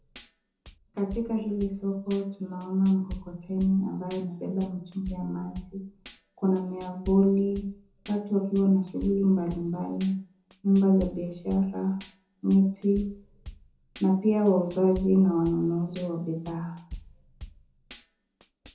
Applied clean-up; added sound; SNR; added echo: none; Drum / Drum kit; 18 dB; reverberation time 0.5 s.